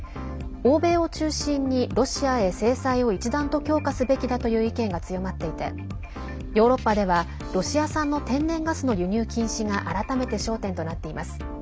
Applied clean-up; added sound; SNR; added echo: none; none; none; none.